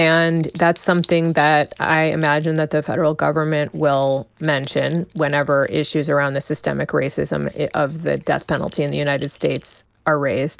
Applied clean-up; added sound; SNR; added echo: neural mask model Resemble Enhance denoiser.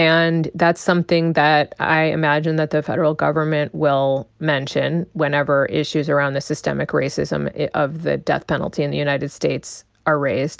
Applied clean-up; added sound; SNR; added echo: none; none; none; none.